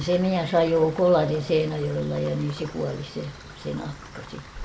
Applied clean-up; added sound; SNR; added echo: none; Rain; 17 dB; reverberation time 1.2 s.